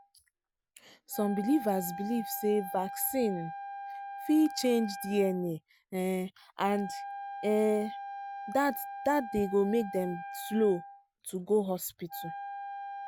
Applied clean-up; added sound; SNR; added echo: none; Wind instrument, woodwind instrument; 10 dB; none.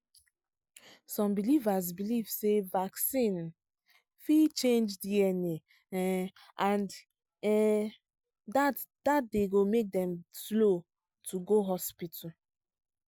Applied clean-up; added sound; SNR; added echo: none; none; none; none.